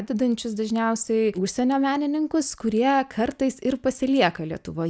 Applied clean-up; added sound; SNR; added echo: none; none; none; none.